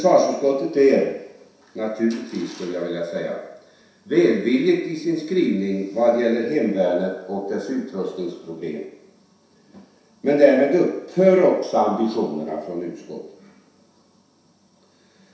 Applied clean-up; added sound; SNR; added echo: none; none; none; reverberation time 0.7 s.